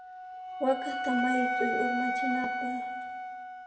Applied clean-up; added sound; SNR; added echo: none; Wind instrument, woodwind instrument; -1 dB; reverberation time 1.6 s.